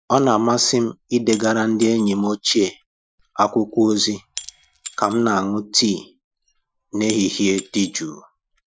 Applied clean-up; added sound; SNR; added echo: classical method Wiener filter.